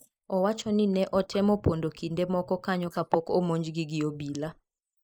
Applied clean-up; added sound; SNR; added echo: neural mask model Resemble Enhance denoiser.